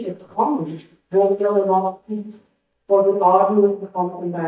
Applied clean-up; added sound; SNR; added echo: neural mask model DeepFilterNet 3.